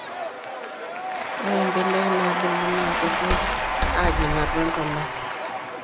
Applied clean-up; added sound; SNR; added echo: none; Squeak + Applause / Crowd / Cheering; -3 dB; none.